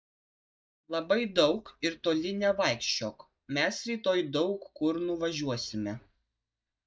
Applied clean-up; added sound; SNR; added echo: neural mask model DeepFilterNet 3.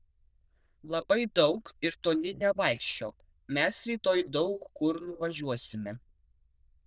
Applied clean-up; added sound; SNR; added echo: neural diffusion model UNIVERSE++.